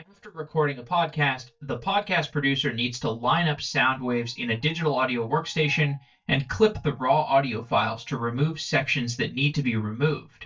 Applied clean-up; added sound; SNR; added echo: neural mask model DeepFilterNet 3.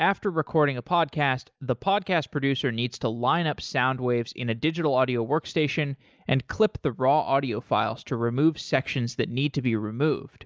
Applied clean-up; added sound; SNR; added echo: none; none; none; none.